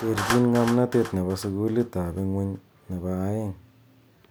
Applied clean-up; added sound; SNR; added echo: none; Clapping; 12 dB; none.